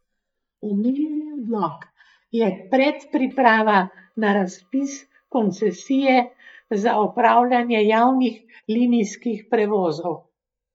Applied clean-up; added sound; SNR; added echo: neural mask model DeepFilterNet 3.